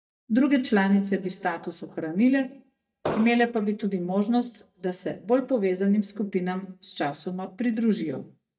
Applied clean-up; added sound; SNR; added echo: neural mask model DeepFilterNet 3.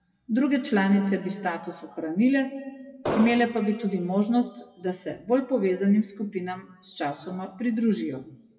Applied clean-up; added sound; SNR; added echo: classical method WPE with log-MMSE.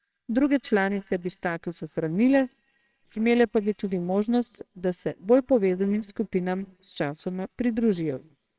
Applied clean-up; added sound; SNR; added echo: neural separator model SepFormer WHAMR!.